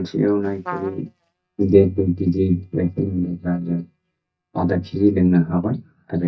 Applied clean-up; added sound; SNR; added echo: neural mask model DeepFilterNet 3.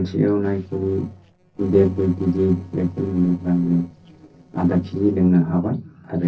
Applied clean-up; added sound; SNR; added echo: neural separator model SepFormer DNS4.